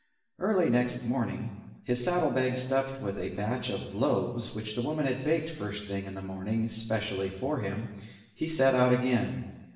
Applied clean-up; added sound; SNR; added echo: none; none; none; reverberation time 1.1 s.